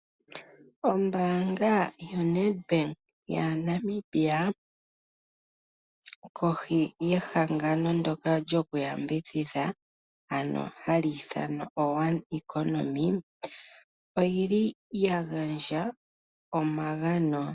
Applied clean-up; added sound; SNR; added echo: none; none; none; none.